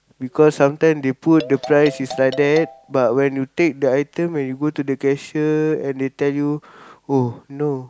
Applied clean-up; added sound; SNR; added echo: none; Marimba, xylophone; 14 dB; none.